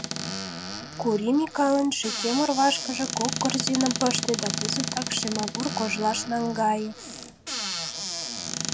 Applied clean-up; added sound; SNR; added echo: none; Squeak / Cupboard open or close; 5 dB; none.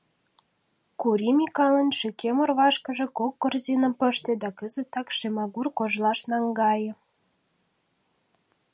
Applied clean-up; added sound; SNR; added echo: none; none; none; none.